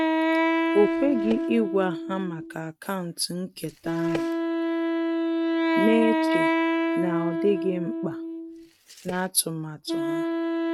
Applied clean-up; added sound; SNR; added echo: neural mask model RNNoise.